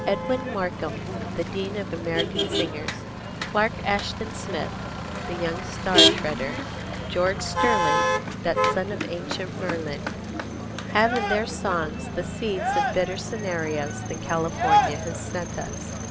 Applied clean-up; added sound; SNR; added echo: none; Motor vehicle (road); -2 dB; none.